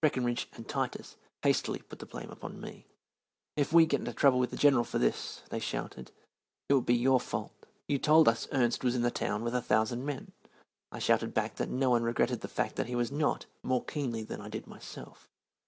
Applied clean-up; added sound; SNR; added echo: none; none; none; none.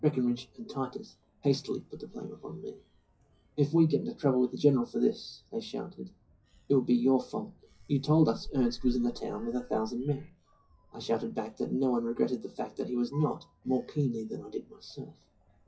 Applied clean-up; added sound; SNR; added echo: classical method WPE with log-MMSE.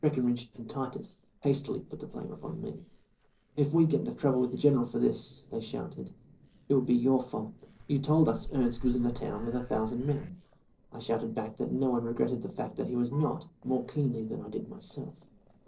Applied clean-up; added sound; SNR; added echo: neural separator model SepFormer DNS4.